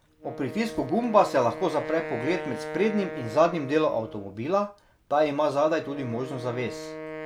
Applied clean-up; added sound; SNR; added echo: none; Wind instrument, woodwind instrument; 11 dB; none.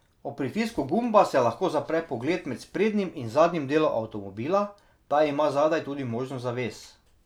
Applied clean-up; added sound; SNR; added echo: none; none; none; none.